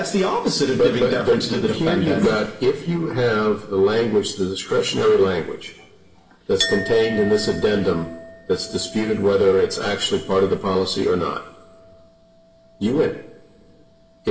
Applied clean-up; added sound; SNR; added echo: none; Chink, clink; 17 dB; reverberation time 1.8 s.